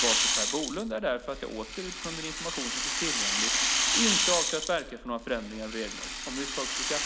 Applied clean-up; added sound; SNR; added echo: none; Rattle (instrument); -4 dB; none.